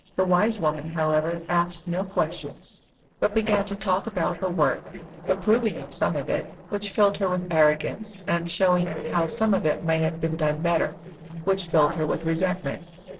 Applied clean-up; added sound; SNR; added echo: neural separator model SepFormer DNS4.